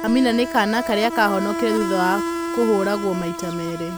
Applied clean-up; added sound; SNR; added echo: none; Insect; 6 dB; none.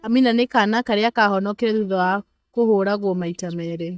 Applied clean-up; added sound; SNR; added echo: neural mask model DeepFilterNet 3.